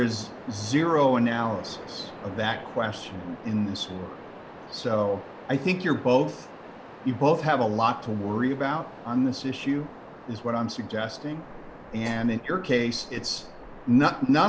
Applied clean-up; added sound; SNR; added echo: none; Waves, surf; 16 dB; none.